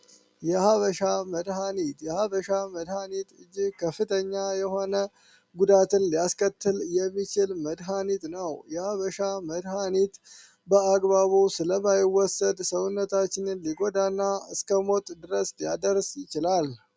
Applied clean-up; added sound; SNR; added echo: none; none; none; none.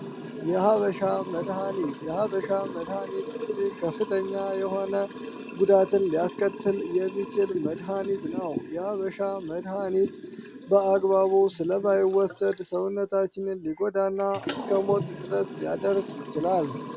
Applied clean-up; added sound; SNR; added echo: none; Liquid; 11 dB; none.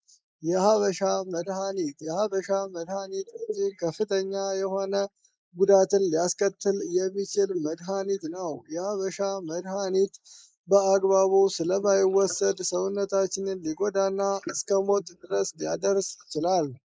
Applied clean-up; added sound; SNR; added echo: neural mask model Resemble Enhance denoiser.